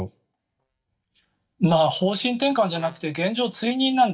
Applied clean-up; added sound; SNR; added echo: neural mask model DeepFilterNet 3.